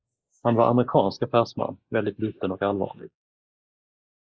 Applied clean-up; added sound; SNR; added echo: neural mask model Resemble Enhance denoiser.